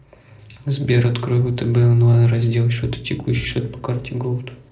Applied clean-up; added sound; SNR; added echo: neural separator model SepFormer DNS4.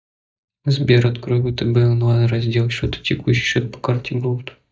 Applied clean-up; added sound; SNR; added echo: neural mask model DeepFilterNet 3.